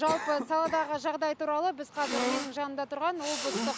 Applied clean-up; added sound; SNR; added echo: none; Cough; 6 dB; none.